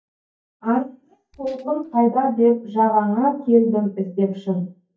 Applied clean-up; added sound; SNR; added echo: neural mask model DeepFilterNet 3.